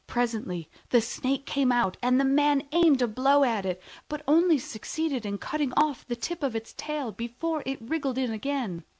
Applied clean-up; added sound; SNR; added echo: none; none; none; none.